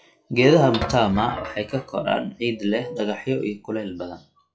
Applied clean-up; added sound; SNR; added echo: classical method WPE with log-MMSE.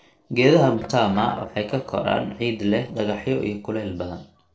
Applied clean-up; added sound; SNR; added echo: neural separator model SepFormer DNS4.